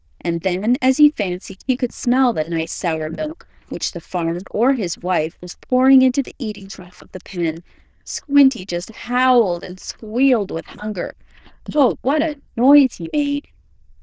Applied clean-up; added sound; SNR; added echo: neural diffusion model UNIVERSE++.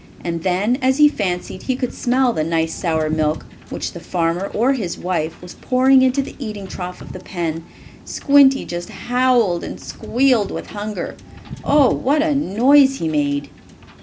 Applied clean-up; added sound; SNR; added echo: none; Wind / Boat, Water vehicle; 17 dB; none.